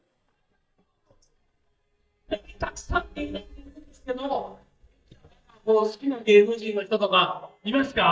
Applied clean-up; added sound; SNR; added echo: neural mask model DeepFilterNet 3.